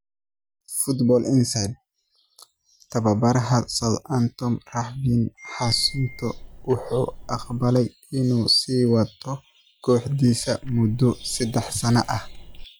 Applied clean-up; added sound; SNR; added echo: none; Tick-tock; 15 dB; none.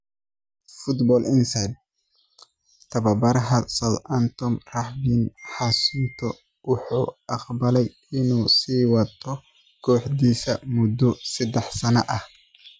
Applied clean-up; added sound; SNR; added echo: none; none; none; none.